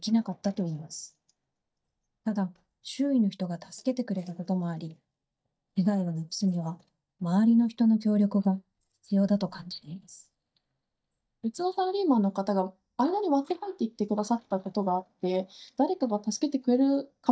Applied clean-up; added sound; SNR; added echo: neural mask model DeepFilterNet 3.